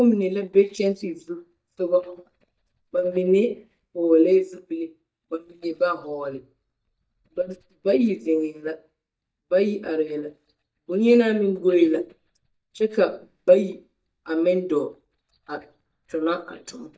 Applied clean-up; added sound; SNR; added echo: neural mask model DeepFilterNet 3.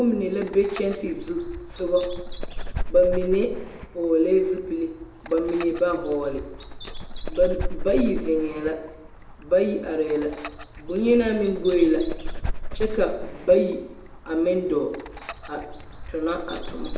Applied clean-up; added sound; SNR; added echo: none; Dog; 8 dB; reverberation time 0.7 s.